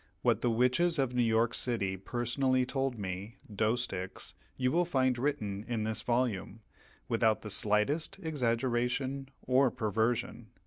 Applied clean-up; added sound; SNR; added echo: none; none; none; none.